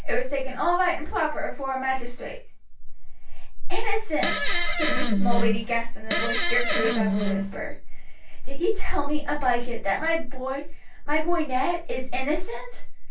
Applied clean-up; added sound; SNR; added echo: none; Fart; 6 dB; reverberation time 0.2 s.